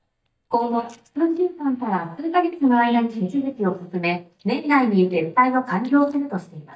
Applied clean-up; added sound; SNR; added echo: neural mask model DeepFilterNet 3.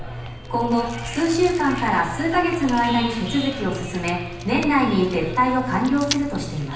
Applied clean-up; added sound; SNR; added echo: none; Chewing, mastication; 11 dB; reverberation time 0.9 s.